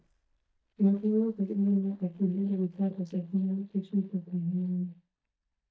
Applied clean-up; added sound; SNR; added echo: neural mask model DeepFilterNet 3.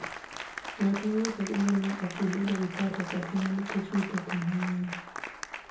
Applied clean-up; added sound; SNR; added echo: none; Applause; 9 dB; reverberation time 0.6 s.